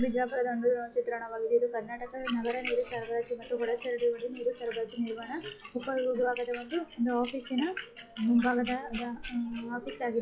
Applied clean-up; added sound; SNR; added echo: classical method log-MMSE.